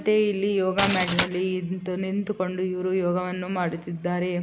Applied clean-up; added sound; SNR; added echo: none; Glass; 0 dB; none.